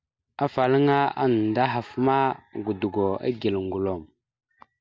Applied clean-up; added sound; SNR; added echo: none; none; none; none.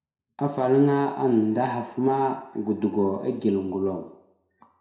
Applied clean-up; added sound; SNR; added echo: none; none; none; reverberation time 0.6 s.